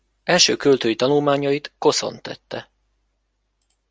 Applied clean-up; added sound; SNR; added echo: none; none; none; none.